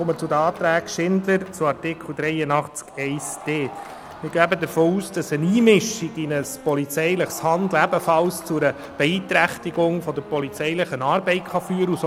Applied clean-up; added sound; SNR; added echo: none; Crowd + Wind instrument, woodwind instrument; 17 dB; none.